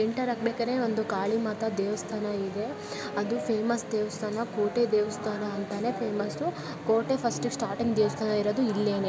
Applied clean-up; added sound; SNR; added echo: none; Wind instrument, woodwind instrument; 19 dB; none.